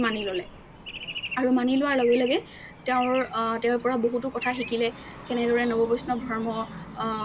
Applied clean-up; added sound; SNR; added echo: none; Traffic noise, roadway noise / Bird; 13 dB; none.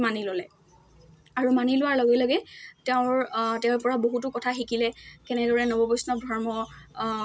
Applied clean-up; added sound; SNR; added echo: none; none; none; none.